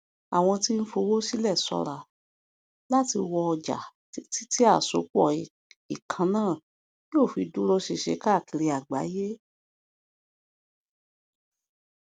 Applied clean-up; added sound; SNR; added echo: none; none; none; none.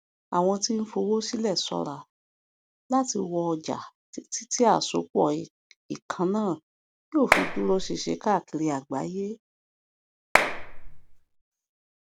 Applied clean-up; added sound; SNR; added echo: none; Clapping; -1 dB; none.